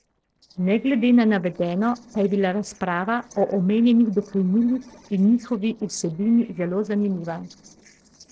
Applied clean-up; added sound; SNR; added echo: neural separator model SepFormer DNS4.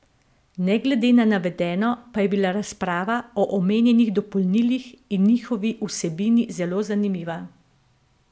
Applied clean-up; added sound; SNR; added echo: none; none; none; none.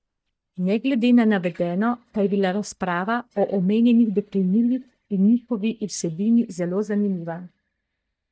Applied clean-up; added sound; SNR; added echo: neural mask model DeepFilterNet 3.